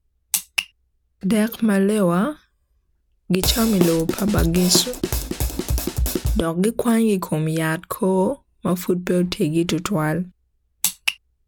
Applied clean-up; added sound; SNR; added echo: none; Drum kit; 1 dB; none.